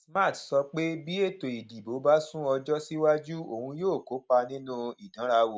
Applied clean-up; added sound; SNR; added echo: none; none; none; none.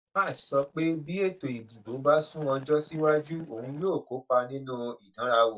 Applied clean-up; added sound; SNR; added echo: neural mask model DeepFilterNet 3.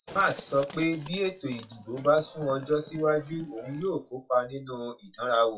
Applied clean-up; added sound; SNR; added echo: classical method WPE with log-MMSE.